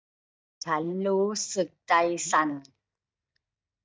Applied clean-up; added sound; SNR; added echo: neural mask model DeepFilterNet 3.